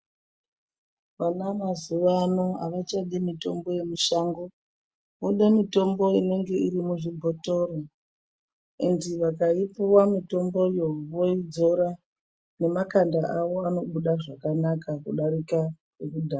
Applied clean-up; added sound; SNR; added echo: none; none; none; none.